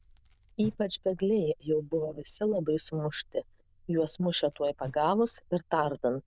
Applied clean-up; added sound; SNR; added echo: neural diffusion model UNIVERSE++.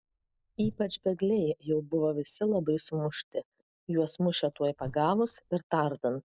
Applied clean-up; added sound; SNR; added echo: neural mask model Resemble Enhance denoiser.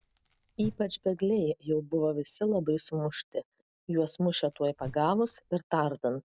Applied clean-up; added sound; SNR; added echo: none; Whoosh, swoosh, swish; 17 dB; none.